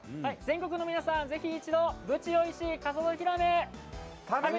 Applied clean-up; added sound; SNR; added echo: none; none; none; none.